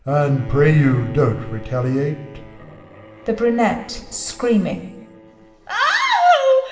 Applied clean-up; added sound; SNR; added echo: none; Bowed string instrument; 19 dB; reverberation time 0.8 s.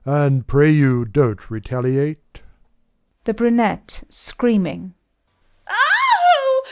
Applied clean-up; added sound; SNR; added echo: none; none; none; none.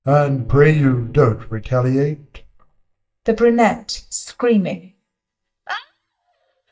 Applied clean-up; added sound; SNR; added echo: neural mask model DeepFilterNet 3.